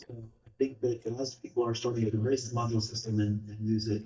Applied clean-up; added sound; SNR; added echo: neural mask model DeepFilterNet 3.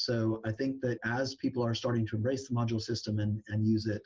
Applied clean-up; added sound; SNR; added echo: none; none; none; none.